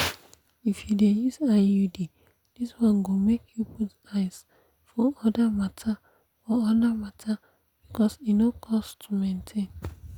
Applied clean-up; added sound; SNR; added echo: none; none; none; none.